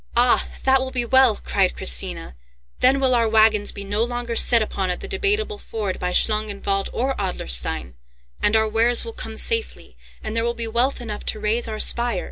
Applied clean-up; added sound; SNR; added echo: none; none; none; none.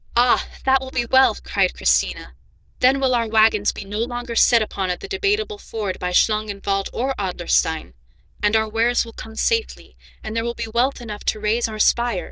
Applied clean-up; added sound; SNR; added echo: neural diffusion model UNIVERSE++.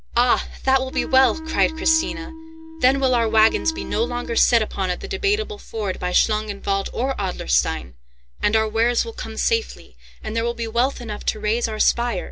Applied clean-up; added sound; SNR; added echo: none; Wind instrument, woodwind instrument; 12 dB; none.